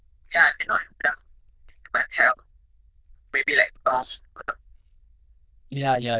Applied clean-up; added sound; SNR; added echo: neural diffusion model UNIVERSE++.